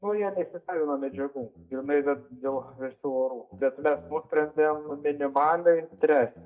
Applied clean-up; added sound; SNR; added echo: neural mask model DeepFilterNet 3.